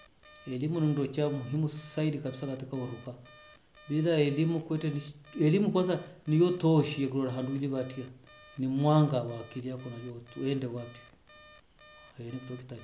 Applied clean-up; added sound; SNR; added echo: none; Alarm; 17 dB; none.